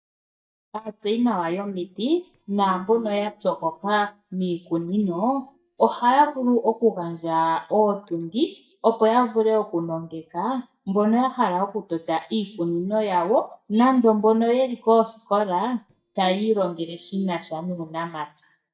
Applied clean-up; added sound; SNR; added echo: neural mask model DeepFilterNet 3.